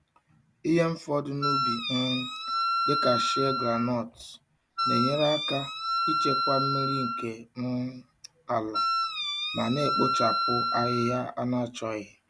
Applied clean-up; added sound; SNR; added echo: none; Wind instrument, woodwind instrument; -1 dB; none.